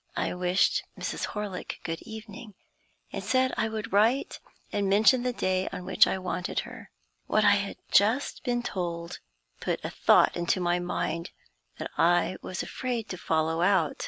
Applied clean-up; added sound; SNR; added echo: none; none; none; none.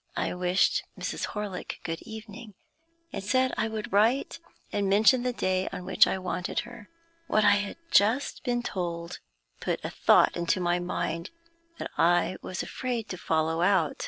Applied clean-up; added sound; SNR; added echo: neural separator model SepFormer DNS4.